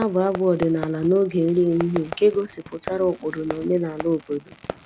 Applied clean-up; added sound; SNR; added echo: none; Fireworks; 14 dB; none.